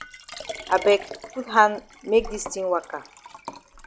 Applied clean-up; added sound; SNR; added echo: none; Liquid; 14 dB; none.